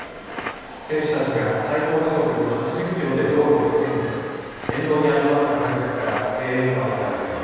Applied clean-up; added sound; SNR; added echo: none; Crackle; 16 dB; reverberation time 2.1 s.